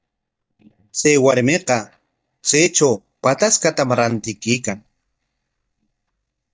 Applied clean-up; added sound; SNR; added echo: neural mask model DeepFilterNet 3.